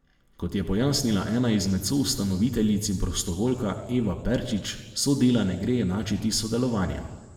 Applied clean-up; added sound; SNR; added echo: none; none; none; reverberation time 1.7 s.